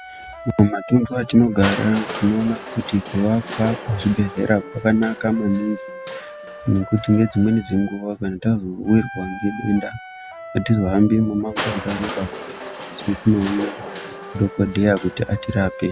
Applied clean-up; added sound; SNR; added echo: none; Crushing + Wind instrument, woodwind instrument; 12 dB; none.